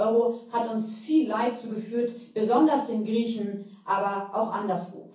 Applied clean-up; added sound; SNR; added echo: none; none; none; reverberation time 0.6 s.